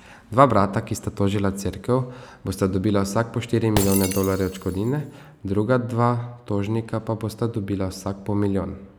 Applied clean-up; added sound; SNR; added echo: none; Shatter; 15 dB; none.